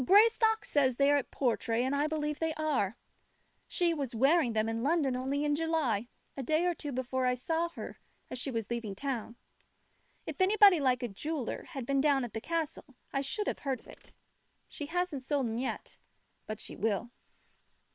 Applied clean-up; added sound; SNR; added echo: neural separator model SepFormer WHAM!.